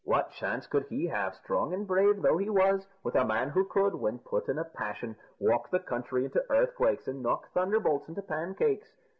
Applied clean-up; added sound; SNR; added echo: none; none; none; none.